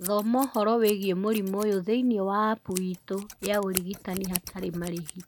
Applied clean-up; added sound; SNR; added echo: none; Scissors; 13 dB; none.